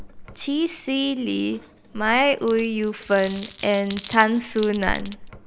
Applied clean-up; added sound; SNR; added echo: none; Drawer open or close + Glass; 11 dB; none.